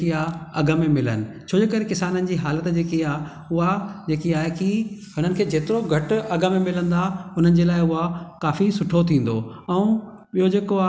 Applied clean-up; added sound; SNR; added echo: none; none; none; none.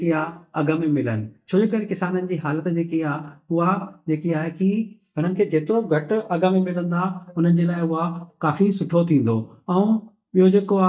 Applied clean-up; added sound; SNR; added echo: neural mask model DeepFilterNet 3.